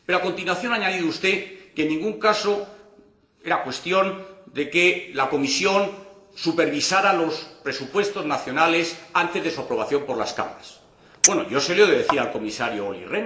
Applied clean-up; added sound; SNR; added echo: neural separator model SepFormer DNS4.